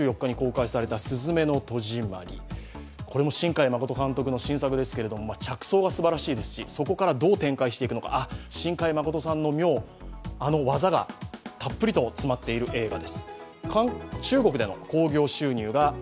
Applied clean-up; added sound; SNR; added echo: none; none; none; none.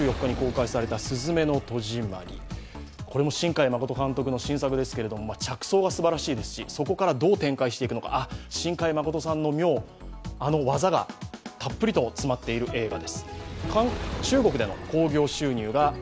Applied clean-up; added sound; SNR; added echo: none; Fire; 15 dB; none.